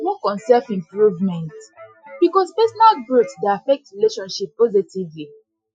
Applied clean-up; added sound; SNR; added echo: classical method Wiener filter.